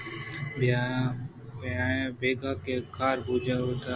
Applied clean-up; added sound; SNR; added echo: none; none; none; none.